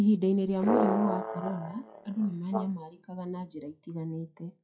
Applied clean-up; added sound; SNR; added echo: classical method WPE with log-MMSE.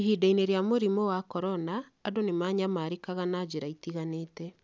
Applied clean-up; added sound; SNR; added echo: none; none; none; none.